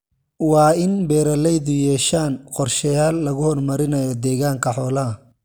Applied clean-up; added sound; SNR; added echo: none; none; none; none.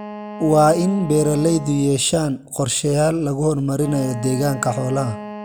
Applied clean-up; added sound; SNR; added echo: none; Wind instrument, woodwind instrument; 15 dB; none.